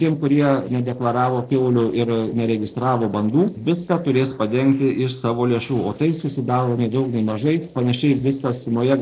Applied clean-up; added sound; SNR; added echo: neural separator model SepFormer DNS4.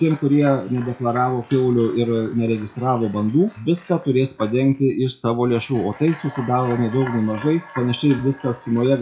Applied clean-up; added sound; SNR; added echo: classical method WPE with log-MMSE.